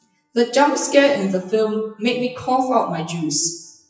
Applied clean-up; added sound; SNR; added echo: classical method WPE with log-MMSE.